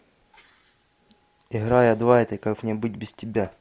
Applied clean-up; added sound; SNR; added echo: none; none; none; none.